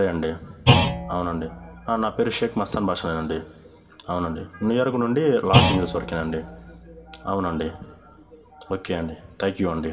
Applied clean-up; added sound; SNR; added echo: none; Thump, thud; 2 dB; reverberation time 1.5 s.